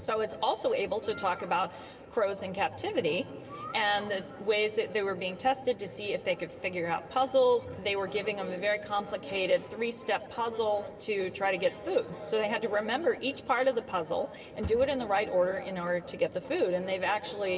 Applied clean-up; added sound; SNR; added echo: none; none; none; reverberation time 1.6 s.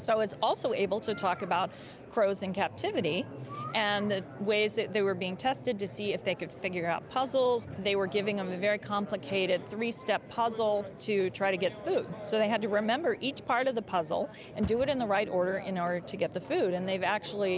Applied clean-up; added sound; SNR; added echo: none; none; none; none.